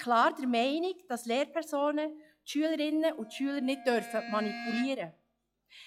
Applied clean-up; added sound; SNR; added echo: classical method log-MMSE.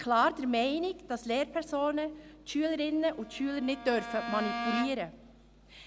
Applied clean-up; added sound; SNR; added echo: none; Bowed string instrument; 8 dB; none.